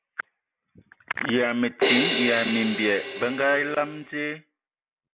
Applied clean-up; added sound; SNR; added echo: none; Crash cymbal; -1 dB; none.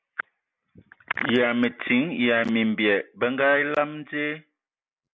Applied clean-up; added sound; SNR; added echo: none; none; none; none.